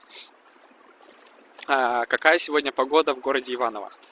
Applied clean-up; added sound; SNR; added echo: none; none; none; none.